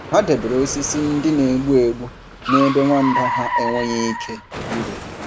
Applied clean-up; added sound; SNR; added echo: none; Car; 6 dB; none.